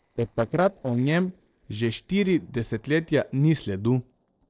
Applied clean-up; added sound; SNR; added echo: neural separator model SepFormer DNS4.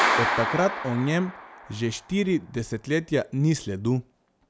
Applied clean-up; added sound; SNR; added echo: none; Clapping; 4 dB; none.